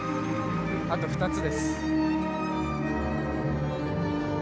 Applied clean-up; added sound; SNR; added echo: none; none; none; none.